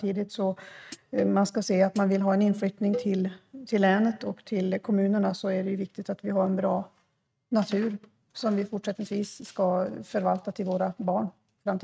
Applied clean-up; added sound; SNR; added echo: neural mask model RNNoise.